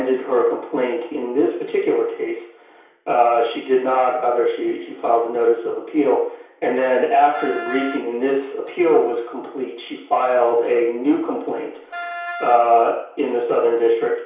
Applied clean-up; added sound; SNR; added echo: none; Wind instrument, woodwind instrument; 12 dB; reverberation time 0.6 s.